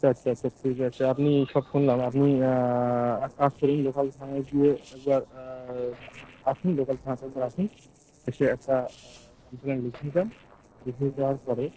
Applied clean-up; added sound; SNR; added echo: neural separator model SepFormer DNS4.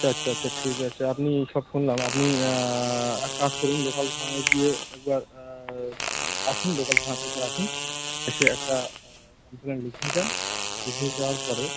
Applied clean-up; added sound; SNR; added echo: none; Finger snapping + Fart; 3 dB; none.